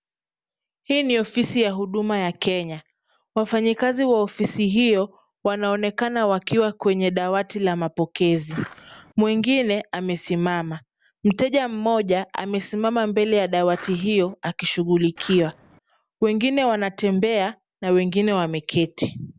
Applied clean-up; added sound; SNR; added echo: none; Skateboard; 19 dB; none.